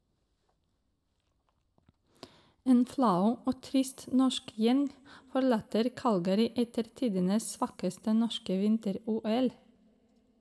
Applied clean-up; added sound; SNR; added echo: none; none; none; reverberation time 0.8 s.